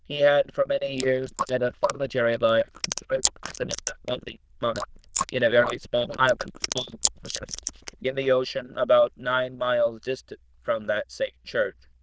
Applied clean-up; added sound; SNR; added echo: neural diffusion model UNIVERSE++.